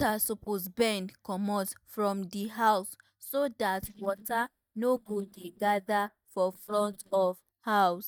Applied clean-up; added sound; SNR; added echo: neural mask model DeepFilterNet 3.